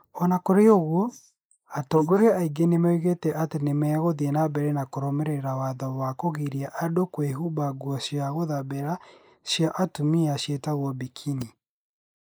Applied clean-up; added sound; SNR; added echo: neural mask model Resemble Enhance denoiser.